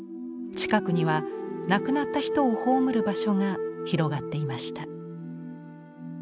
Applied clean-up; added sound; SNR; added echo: none; none; none; none.